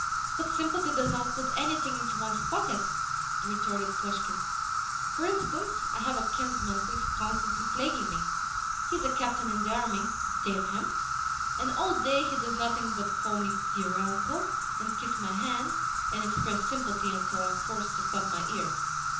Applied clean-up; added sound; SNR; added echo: none; Insect; -5 dB; reverberation time 0.6 s.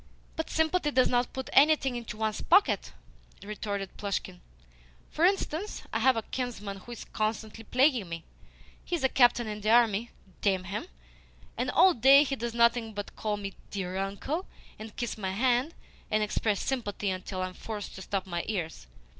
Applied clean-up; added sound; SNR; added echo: none; none; none; none.